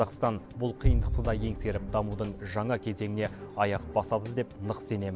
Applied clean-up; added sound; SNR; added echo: none; Boom; 1 dB; none.